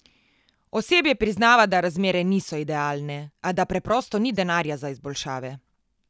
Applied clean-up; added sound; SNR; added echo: none; none; none; none.